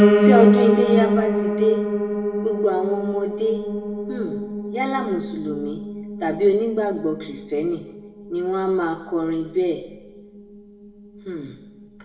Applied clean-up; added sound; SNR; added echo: none; Piano; -1 dB; reverberation time 0.9 s.